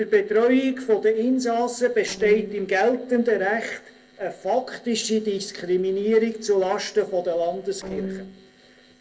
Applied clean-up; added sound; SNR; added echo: neural separator model SepFormer DNS4.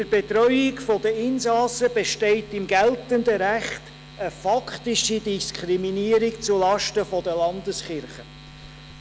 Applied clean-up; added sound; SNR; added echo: none; none; none; none.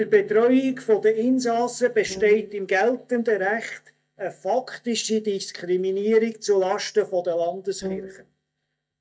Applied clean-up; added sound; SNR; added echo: neural mask model DeepFilterNet 3.